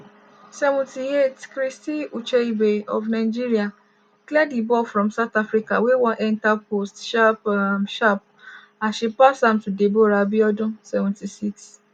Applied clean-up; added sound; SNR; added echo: none; none; none; none.